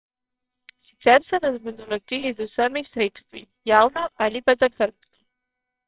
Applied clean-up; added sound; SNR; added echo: neural separator model SepFormer WHAMR!.